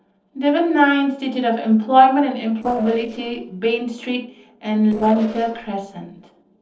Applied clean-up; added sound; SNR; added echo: neural separator model SepFormer DNS4.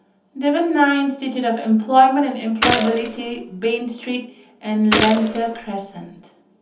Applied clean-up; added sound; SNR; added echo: none; Gunshot, gunfire; 3 dB; reverberation time 0.7 s.